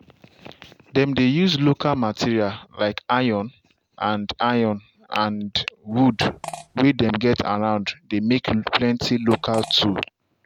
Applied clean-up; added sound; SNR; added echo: none; Fart; 16 dB; none.